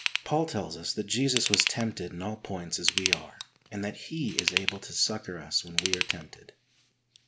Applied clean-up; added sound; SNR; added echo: none; Ratchet, pawl / Tools; 1 dB; none.